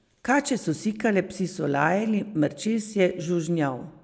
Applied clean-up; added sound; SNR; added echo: none; none; none; none.